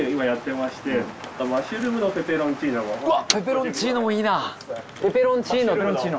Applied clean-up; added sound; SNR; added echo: none; Motor vehicle (road); 14 dB; none.